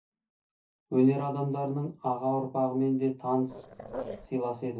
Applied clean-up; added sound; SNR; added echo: neural separator model SepFormer DNS4.